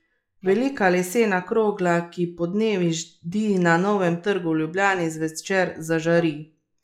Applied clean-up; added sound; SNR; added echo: classical method log-MMSE.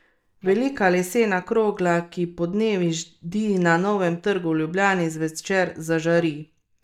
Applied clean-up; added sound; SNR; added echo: neural mask model DeepFilterNet 3.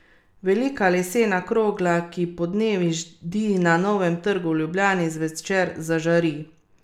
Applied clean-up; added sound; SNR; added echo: none; none; none; none.